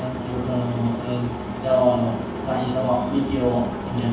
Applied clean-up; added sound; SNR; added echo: none; none; none; reverberation time 0.7 s.